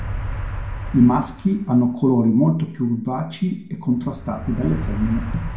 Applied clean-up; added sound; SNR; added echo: none; Motor vehicle (road); 9 dB; reverberation time 0.5 s.